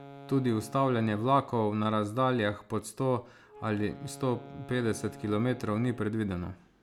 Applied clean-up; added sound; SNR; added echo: none; Wind instrument, woodwind instrument; 20 dB; none.